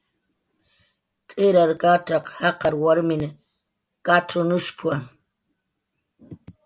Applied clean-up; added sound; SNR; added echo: none; none; none; none.